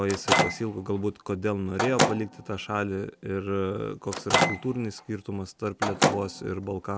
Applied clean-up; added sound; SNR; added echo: none; Microwave oven; 0 dB; none.